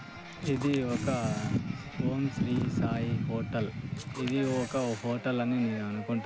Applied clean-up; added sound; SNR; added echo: none; Camera + Walk, footsteps; 15 dB; none.